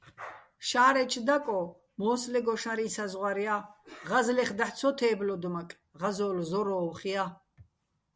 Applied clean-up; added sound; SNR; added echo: none; none; none; none.